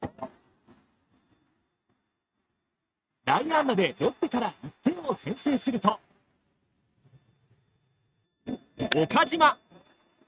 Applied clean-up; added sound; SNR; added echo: neural mask model RNNoise.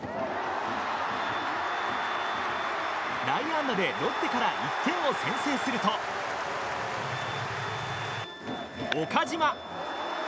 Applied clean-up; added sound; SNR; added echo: none; Wind instrument, woodwind instrument; 17 dB; none.